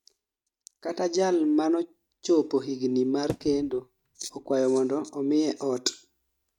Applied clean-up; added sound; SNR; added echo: neural mask model RNNoise.